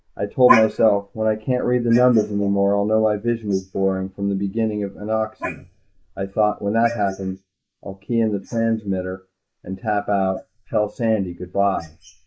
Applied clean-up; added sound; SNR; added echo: neural mask model Resemble Enhance denoiser.